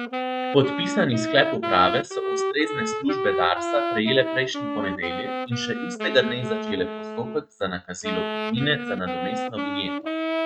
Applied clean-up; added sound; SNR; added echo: neural mask model RNNoise.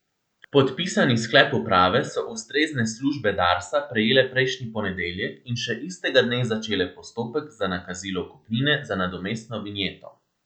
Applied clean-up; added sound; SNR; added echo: none; none; none; none.